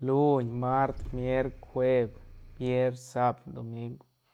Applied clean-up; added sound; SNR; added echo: none; Engine starting / Car; 15 dB; none.